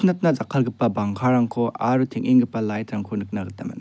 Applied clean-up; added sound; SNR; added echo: none; none; none; none.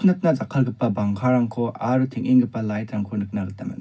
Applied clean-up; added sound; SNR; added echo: none; none; none; reverberation time 0.4 s.